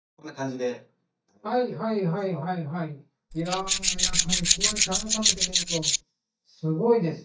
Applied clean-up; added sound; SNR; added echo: neural mask model DeepFilterNet 3.